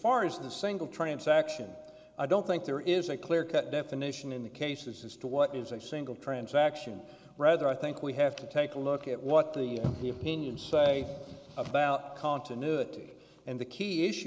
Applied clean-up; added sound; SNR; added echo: none; none; none; none.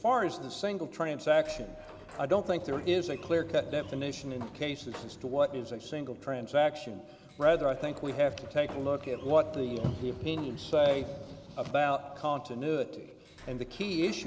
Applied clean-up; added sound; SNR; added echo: none; Sliding door; 18 dB; none.